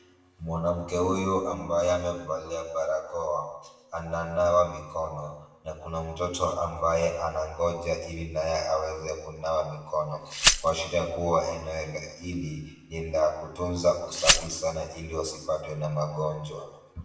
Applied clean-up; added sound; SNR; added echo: none; Glass; 0 dB; reverberation time 1.0 s.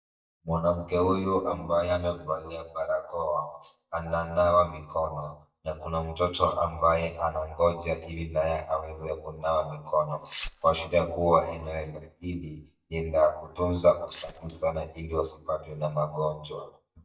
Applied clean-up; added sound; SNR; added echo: neural mask model DeepFilterNet 3.